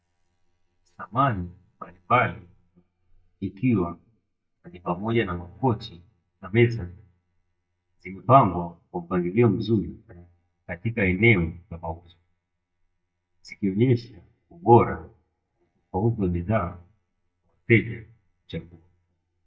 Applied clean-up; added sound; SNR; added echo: neural mask model DeepFilterNet 3.